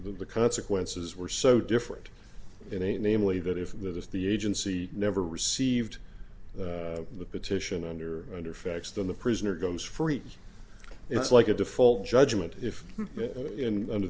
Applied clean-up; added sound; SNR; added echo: none; none; none; none.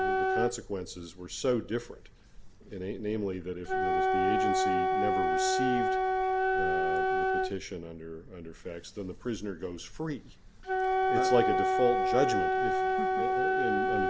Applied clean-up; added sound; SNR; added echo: none; Wind instrument, woodwind instrument; -5 dB; none.